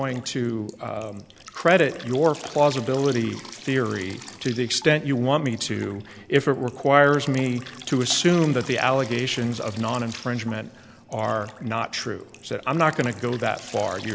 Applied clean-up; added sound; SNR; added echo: none; Drip; 19 dB; none.